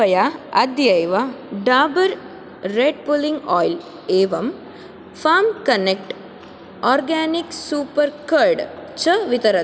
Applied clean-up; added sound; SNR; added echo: none; none; none; none.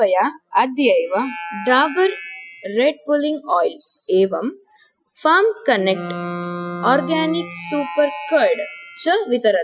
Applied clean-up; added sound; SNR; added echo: classical method Wiener filter.